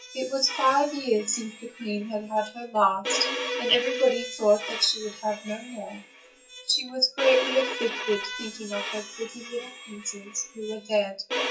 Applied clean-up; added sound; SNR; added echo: classical method WPE with log-MMSE.